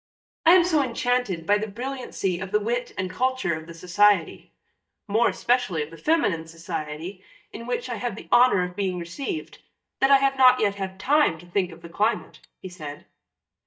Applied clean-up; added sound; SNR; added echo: neural mask model DeepFilterNet 3.